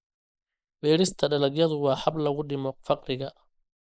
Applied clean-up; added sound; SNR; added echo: neural mask model Resemble Enhance denoiser.